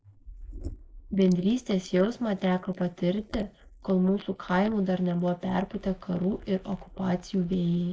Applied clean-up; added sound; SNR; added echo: neural mask model Resemble Enhance denoiser.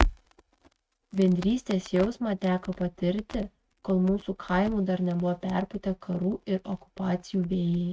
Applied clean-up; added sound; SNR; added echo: neural mask model RNNoise.